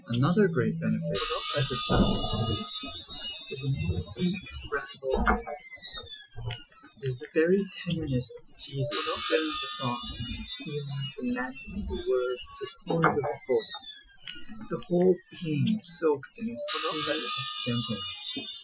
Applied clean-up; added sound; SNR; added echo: classical method Wiener filter.